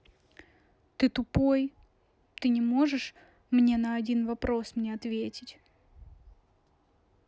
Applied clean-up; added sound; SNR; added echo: none; none; none; none.